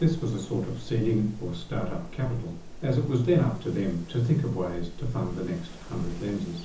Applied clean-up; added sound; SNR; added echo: none; Wind; 11 dB; reverberation time 0.6 s.